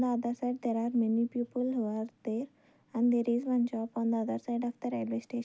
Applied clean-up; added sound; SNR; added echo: none; none; none; none.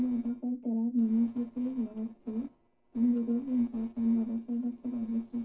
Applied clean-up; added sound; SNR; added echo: neural separator model SepFormer DNS4.